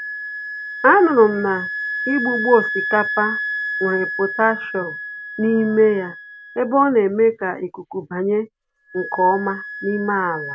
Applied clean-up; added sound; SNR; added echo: none; Wind instrument, woodwind instrument; 8 dB; none.